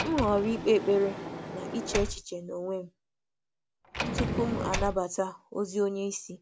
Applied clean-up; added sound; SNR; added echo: none; Sliding door; 6 dB; none.